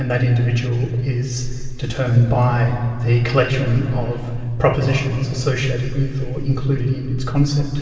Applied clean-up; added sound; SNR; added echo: none; none; none; reverberation time 2.5 s.